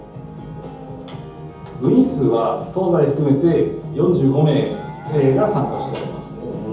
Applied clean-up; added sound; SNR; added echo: none; Animal; 15 dB; reverberation time 0.7 s.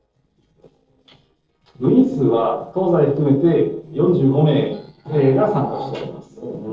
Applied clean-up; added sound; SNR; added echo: neural separator model SepFormer DNS4.